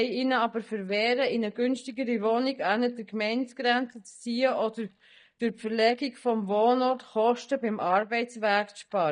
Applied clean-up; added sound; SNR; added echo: neural mask model DeepFilterNet 3.